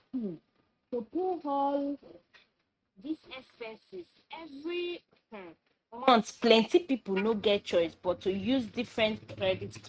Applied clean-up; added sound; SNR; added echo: neural mask model RNNoise.